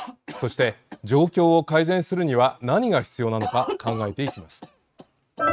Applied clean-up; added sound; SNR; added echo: neural mask model RNNoise.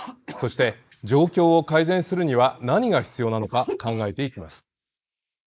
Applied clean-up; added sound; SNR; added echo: neural mask model Resemble Enhance denoiser.